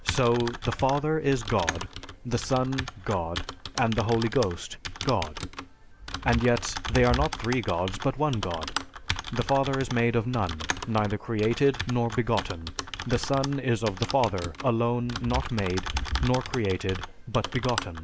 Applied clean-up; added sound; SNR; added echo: none; Typing; 7 dB; none.